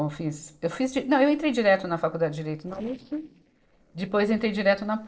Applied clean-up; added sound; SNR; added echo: neural separator model SepFormer DNS4.